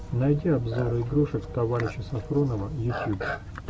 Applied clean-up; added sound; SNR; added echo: none; Livestock, farm animals, working animals; 12 dB; none.